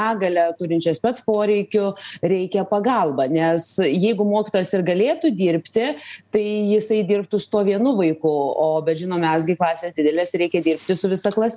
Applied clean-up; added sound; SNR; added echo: none; none; none; none.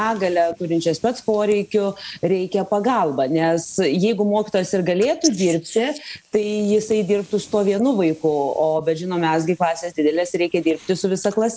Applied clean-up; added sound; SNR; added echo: neural mask model Resemble Enhance denoiser.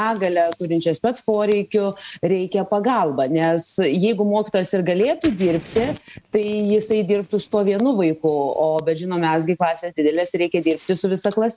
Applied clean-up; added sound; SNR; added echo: neural mask model RNNoise.